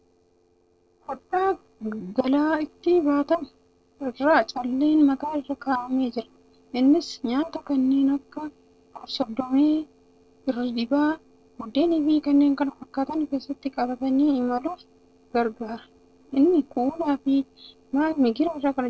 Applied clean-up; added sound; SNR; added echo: neural separator model SepFormer DNS4.